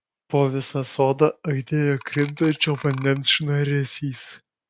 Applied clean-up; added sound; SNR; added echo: none; Clock; 17 dB; none.